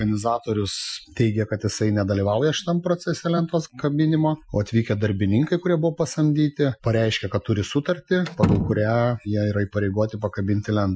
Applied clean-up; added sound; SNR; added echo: classical method Wiener filter.